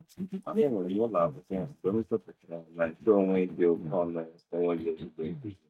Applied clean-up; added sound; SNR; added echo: neural mask model DeepFilterNet 3.